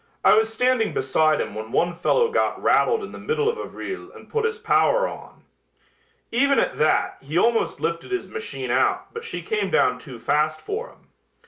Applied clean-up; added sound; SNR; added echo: none; none; none; none.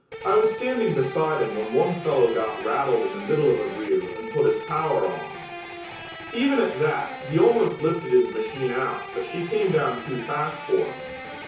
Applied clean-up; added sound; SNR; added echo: none; Electric guitar; 12 dB; reverberation time 0.6 s.